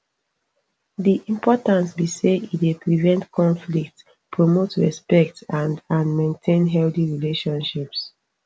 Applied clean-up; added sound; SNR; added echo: none; none; none; none.